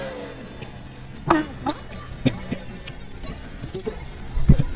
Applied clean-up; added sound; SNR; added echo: neural mask model DeepFilterNet 3.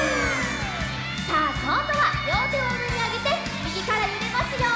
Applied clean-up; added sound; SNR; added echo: none; none; none; none.